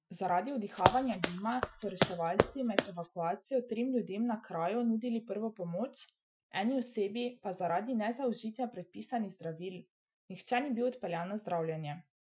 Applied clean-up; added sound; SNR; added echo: classical method Wiener filter.